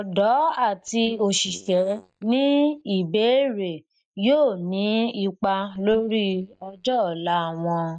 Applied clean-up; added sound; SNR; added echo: neural mask model DeepFilterNet 3.